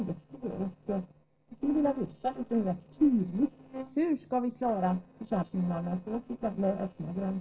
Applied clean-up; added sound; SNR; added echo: neural separator model SepFormer DNS4.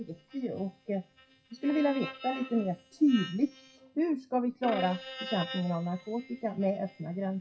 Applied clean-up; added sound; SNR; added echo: classical method WPE with log-MMSE.